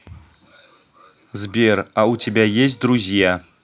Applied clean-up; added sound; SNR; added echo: none; none; none; none.